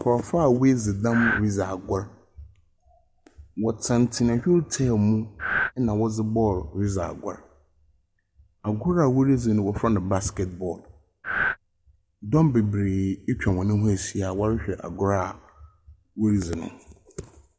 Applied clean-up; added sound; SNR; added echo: none; Breathing; 0 dB; none.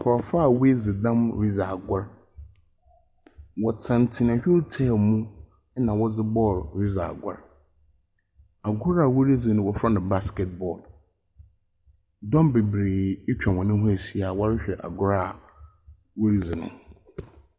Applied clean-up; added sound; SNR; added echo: none; none; none; none.